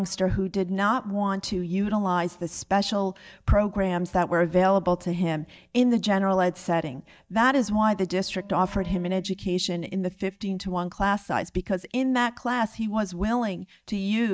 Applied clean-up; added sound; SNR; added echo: neural mask model DeepFilterNet 3.